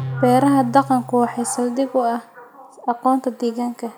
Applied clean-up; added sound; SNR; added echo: none; Guitar; 14 dB; none.